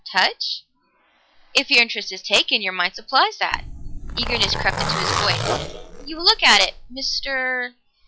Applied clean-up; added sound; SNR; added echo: classical method log-MMSE.